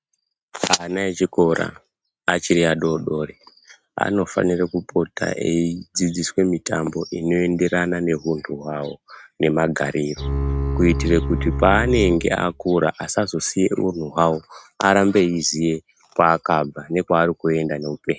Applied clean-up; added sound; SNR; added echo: neural mask model RNNoise.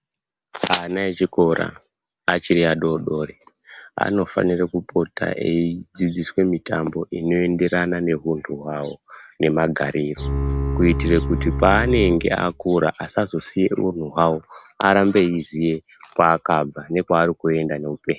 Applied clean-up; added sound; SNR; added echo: none; Bowed string instrument; 3 dB; none.